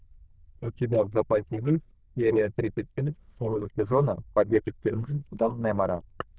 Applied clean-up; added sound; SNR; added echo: neural diffusion model UNIVERSE++.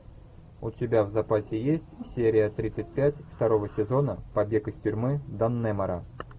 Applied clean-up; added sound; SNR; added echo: none; none; none; none.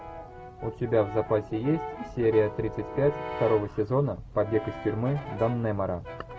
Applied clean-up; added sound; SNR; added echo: none; Brass instrument; 12 dB; none.